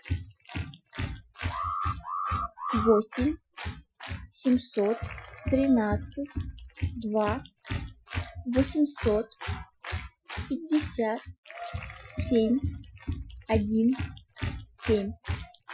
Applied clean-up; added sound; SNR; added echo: classical method Wiener filter.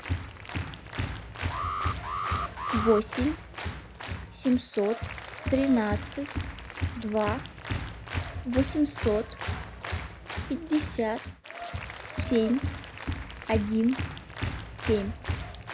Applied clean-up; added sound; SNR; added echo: none; Applause + Alarm; 3 dB; none.